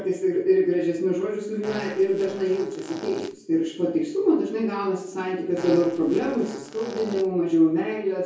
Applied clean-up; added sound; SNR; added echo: none; Fart; 15 dB; reverberation time 0.6 s.